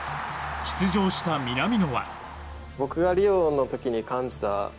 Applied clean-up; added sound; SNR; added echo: none; none; none; none.